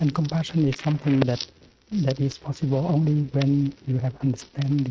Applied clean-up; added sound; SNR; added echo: neural mask model RNNoise.